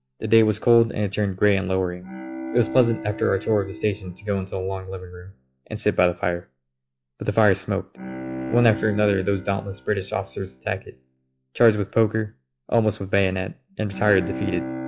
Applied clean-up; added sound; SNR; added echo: classical method log-MMSE.